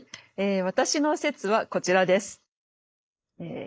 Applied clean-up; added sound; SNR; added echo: neural mask model Resemble Enhance denoiser.